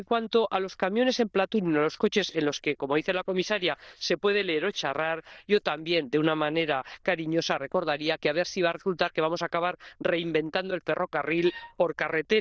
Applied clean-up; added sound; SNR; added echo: neural diffusion model UNIVERSE++.